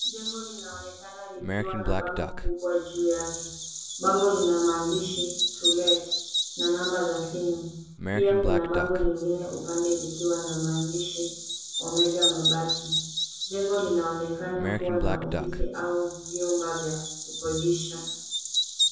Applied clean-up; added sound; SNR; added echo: none; Bird vocalization, bird call, bird song; 2 dB; reverberation time 0.7 s.